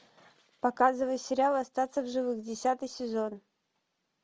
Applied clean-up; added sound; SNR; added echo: none; none; none; none.